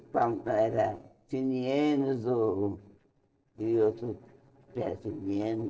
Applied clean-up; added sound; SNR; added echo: neural separator model SepFormer DNS4.